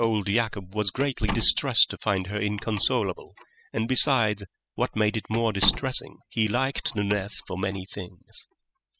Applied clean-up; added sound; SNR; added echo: classical method spectral subtraction.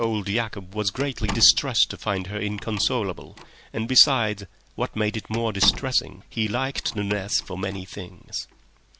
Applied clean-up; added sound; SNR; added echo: none; Slam; 14 dB; none.